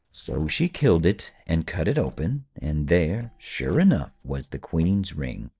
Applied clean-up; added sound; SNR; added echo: neural separator model SepFormer DNS4.